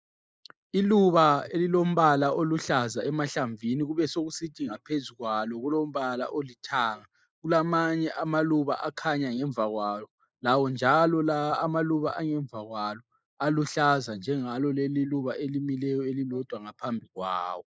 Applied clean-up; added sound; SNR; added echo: neural mask model Resemble Enhance denoiser.